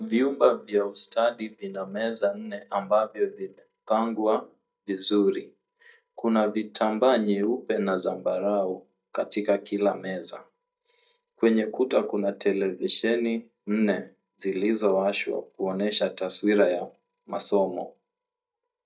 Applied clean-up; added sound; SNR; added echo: neural mask model DeepFilterNet 3.